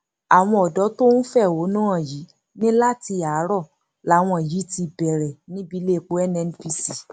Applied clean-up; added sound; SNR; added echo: none; none; none; none.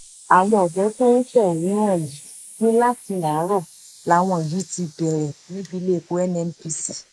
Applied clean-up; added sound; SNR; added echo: neural mask model Resemble Enhance denoiser.